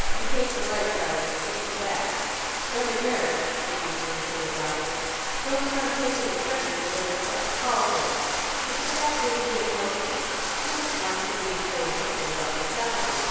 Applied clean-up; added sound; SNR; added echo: none; Bathtub (filling or washing); -3 dB; reverberation time 2.2 s.